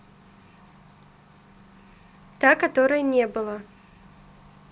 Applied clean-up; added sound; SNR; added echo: none; none; none; none.